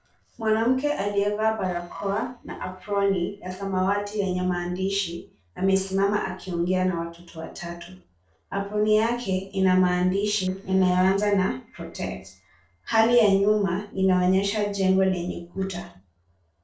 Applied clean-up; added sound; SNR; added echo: neural separator model SepFormer DNS4.